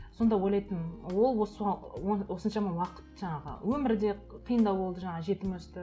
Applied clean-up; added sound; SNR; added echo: none; none; none; none.